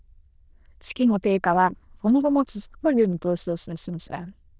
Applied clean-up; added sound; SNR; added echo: neural diffusion model UNIVERSE++.